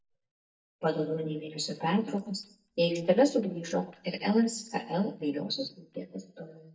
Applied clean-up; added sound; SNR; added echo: neural mask model DeepFilterNet 3.